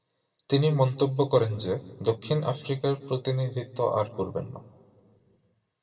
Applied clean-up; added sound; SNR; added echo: none; none; none; reverberation time 1.1 s.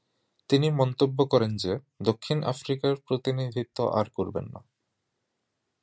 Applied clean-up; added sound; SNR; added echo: none; none; none; none.